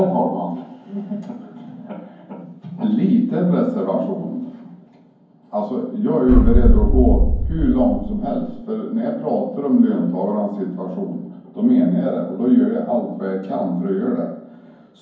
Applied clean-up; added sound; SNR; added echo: none; Boom; -5 dB; reverberation time 0.9 s.